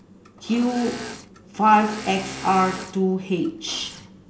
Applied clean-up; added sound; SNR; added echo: none; Engine / Mechanisms; 14 dB; none.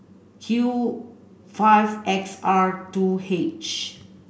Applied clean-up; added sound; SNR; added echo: none; none; none; none.